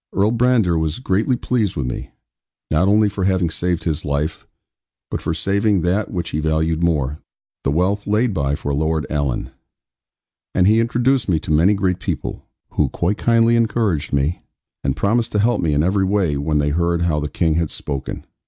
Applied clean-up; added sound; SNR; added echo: none; none; none; none.